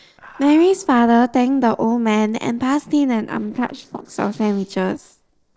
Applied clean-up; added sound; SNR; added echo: neural separator model SepFormer DNS4.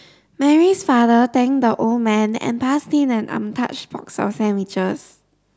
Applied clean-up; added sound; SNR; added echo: none; none; none; none.